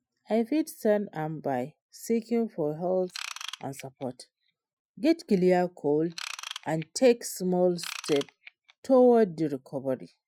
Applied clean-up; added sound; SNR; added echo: classical method Wiener filter.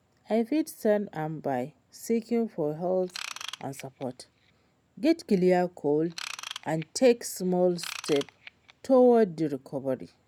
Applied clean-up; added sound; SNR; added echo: none; Ratchet, pawl / Tools; 15 dB; none.